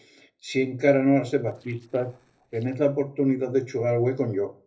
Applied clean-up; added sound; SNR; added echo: neural separator model SepFormer DNS4.